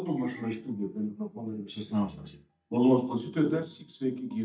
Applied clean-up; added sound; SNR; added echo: neural mask model DeepFilterNet 3.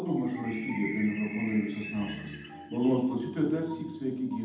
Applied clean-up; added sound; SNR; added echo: none; Bird; 13 dB; reverberation time 0.8 s.